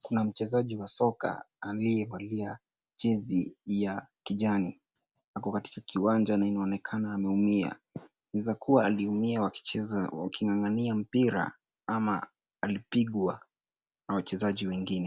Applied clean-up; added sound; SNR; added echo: none; none; none; none.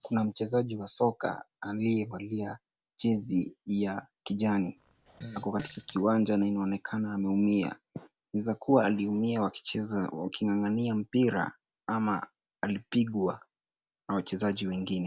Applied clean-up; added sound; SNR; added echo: none; Fart; 15 dB; none.